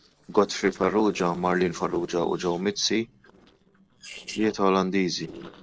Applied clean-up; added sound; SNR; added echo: neural separator model SepFormer DNS4.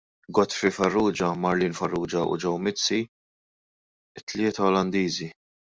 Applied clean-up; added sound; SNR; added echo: none; none; none; none.